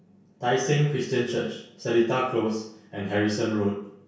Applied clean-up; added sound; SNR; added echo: none; none; none; reverberation time 0.6 s.